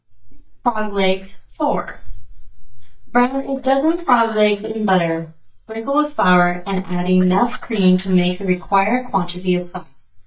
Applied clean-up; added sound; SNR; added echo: neural mask model DeepFilterNet 3.